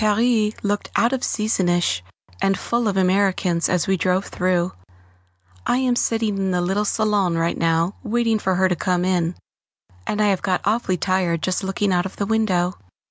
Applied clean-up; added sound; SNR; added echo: none; none; none; none.